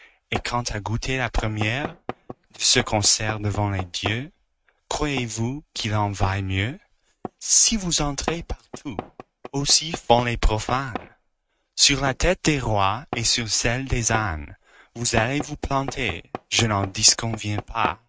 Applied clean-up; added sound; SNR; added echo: neural mask model RNNoise.